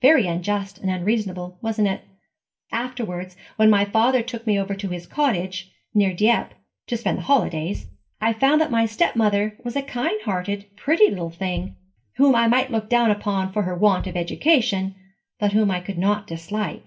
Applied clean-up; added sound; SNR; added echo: none; Bass drum; 18 dB; reverberation time 0.2 s.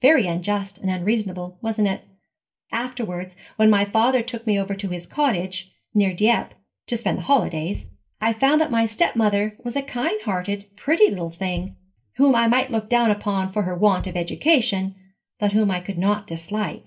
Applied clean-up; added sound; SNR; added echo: neural separator model SepFormer DNS4.